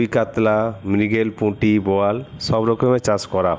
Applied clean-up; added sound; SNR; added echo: none; none; none; none.